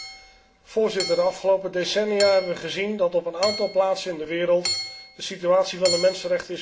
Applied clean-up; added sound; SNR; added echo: none; Hammer / Chink, clink; 11 dB; reverberation time 0.4 s.